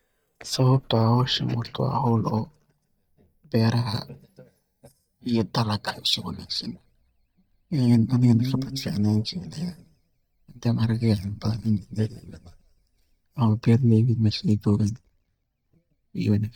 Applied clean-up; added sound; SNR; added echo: neural mask model DeepFilterNet 3.